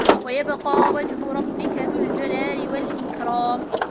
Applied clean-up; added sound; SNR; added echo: none; Sliding door; -4 dB; none.